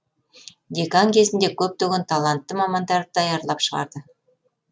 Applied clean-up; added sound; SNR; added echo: none; none; none; none.